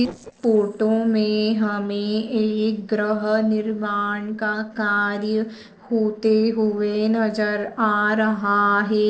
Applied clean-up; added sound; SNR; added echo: neural separator model SepFormer DNS4.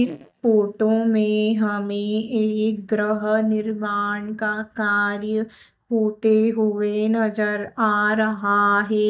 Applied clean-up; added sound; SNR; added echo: neural mask model DeepFilterNet 3.